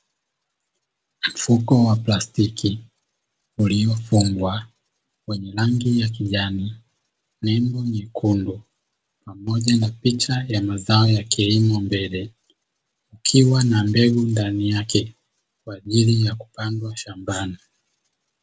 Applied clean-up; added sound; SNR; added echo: none; none; none; none.